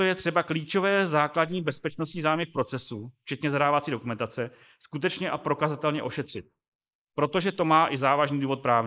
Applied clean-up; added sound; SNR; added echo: neural mask model Resemble Enhance denoiser.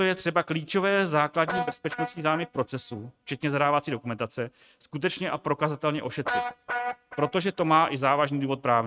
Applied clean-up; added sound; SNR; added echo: neural mask model RNNoise.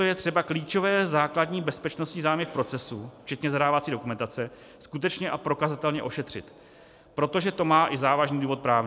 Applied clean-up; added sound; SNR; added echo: none; none; none; none.